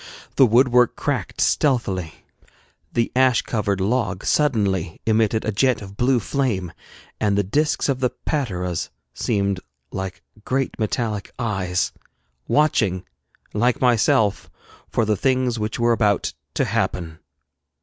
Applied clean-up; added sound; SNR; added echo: none; none; none; none.